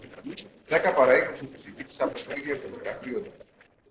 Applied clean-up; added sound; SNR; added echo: neural separator model SepFormer DNS4.